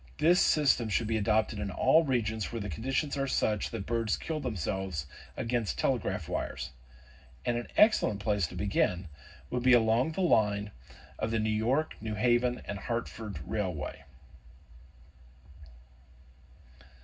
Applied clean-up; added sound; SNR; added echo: none; none; none; reverberation time 0.4 s.